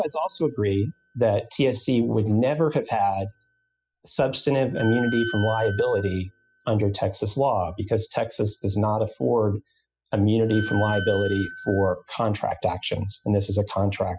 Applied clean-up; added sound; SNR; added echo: classical method spectral subtraction.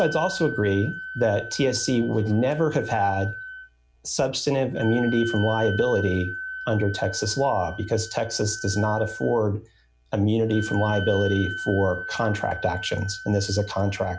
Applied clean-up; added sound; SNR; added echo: none; Wind instrument, woodwind instrument; 11 dB; none.